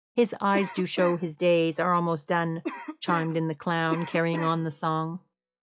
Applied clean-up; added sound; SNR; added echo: classical method log-MMSE.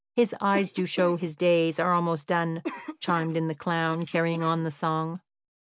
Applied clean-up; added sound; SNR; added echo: neural mask model Resemble Enhance denoiser.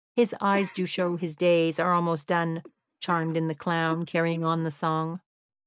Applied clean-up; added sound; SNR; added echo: neural mask model DeepFilterNet 3.